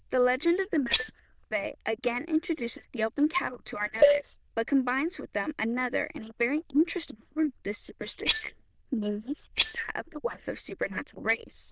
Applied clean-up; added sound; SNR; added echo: neural diffusion model UNIVERSE++.